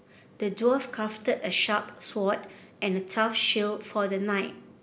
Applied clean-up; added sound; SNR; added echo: none; none; none; none.